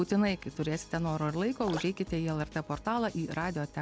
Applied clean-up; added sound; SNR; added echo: none; Drip; 16 dB; none.